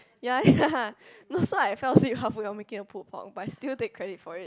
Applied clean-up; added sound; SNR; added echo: none; none; none; none.